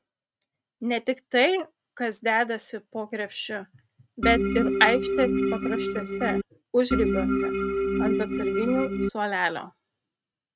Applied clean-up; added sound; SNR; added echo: neural mask model RNNoise.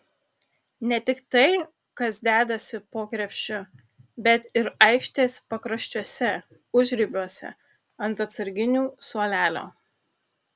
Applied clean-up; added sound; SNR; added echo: none; none; none; none.